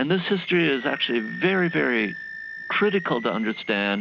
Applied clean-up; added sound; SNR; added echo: none; Animal; 14 dB; none.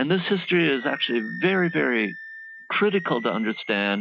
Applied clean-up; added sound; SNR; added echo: classical method Wiener filter.